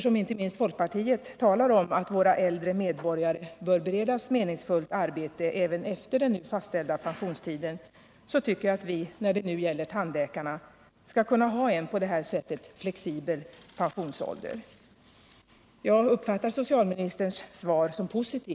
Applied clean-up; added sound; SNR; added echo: none; none; none; none.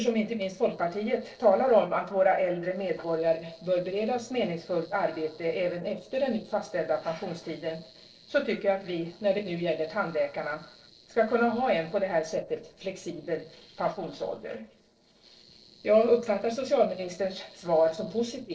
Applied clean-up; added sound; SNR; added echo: neural separator model SepFormer DNS4.